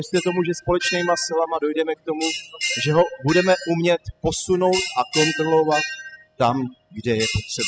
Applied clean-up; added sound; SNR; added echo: classical method spectral subtraction.